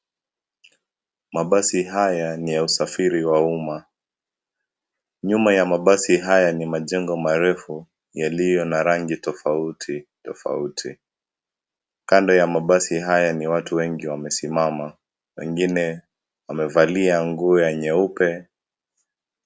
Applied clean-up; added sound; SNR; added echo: none; none; none; none.